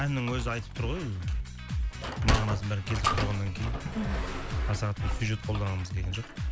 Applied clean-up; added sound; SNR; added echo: none; Sliding door; 5 dB; none.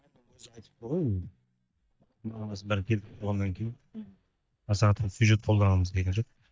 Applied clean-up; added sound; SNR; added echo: neural mask model DeepFilterNet 3.